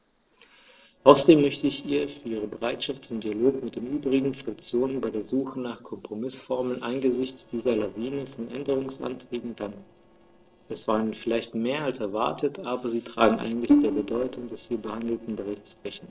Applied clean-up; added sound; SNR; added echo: neural separator model SepFormer DNS4.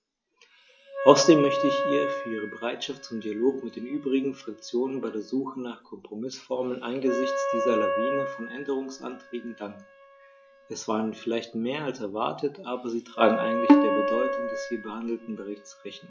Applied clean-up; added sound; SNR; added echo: classical method log-MMSE.